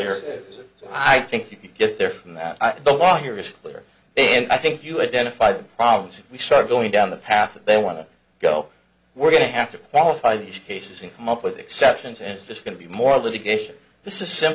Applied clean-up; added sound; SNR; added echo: none; none; none; none.